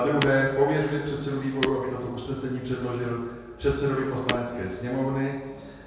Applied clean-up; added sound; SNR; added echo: none; Shatter; 10 dB; reverberation time 1.2 s.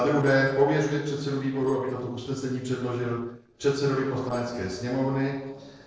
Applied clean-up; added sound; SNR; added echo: neural separator model SepFormer DNS4.